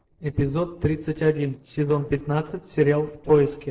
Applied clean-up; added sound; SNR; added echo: neural separator model SepFormer DNS4.